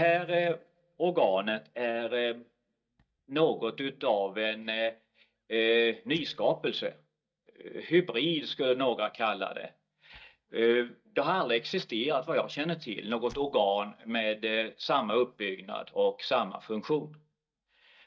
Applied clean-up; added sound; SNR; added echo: neural mask model DeepFilterNet 3.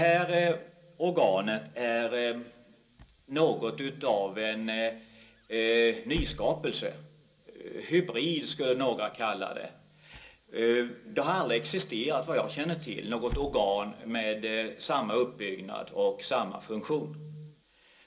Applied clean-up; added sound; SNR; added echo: none; Squeak / Slam / Wood; 16 dB; reverberation time 0.2 s.